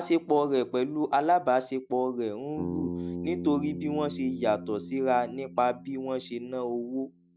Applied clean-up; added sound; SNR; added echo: none; Bass guitar; 11 dB; none.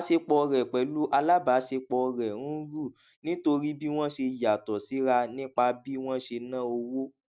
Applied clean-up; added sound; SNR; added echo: none; none; none; none.